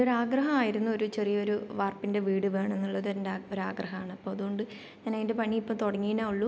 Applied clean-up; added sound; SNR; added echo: none; none; none; none.